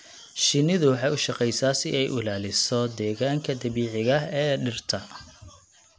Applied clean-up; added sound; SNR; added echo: none; none; none; none.